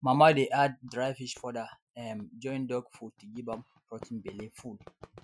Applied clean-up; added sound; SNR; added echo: classical method Wiener filter.